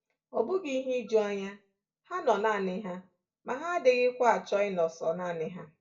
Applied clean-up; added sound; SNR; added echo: none; none; none; reverberation time 0.2 s.